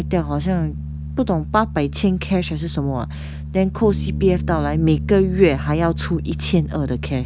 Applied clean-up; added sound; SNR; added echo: none; Bass guitar; 7 dB; none.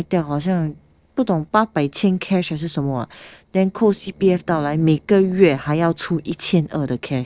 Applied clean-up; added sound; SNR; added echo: neural separator model SepFormer DNS4.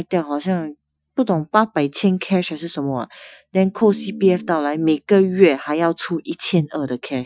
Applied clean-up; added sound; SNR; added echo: classical method Wiener filter.